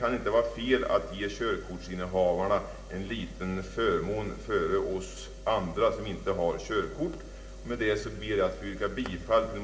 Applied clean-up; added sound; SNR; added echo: none; none; none; reverberation time 0.6 s.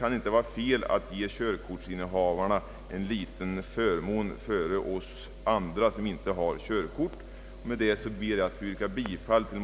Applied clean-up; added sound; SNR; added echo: none; none; none; none.